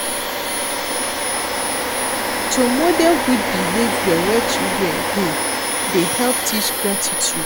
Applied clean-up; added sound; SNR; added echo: none; Domestic sounds, home sounds; -1 dB; none.